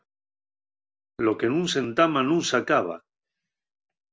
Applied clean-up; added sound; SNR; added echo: none; none; none; none.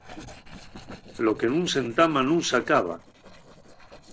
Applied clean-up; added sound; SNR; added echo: neural separator model SepFormer DNS4.